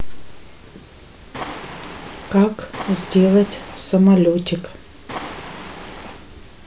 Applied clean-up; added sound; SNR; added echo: none; Waves, surf; 13 dB; none.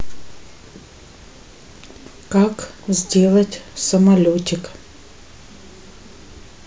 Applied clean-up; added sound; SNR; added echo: none; none; none; none.